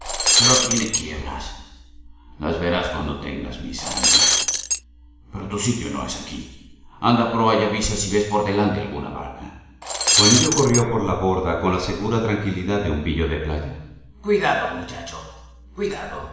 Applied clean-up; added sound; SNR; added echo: none; Shatter; -5 dB; reverberation time 1.0 s.